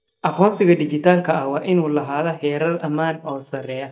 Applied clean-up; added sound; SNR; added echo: neural mask model DeepFilterNet 3.